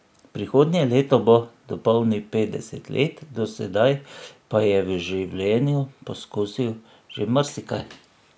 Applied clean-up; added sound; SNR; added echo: none; none; none; none.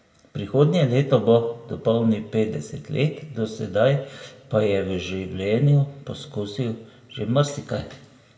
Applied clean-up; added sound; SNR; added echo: none; none; none; reverberation time 0.9 s.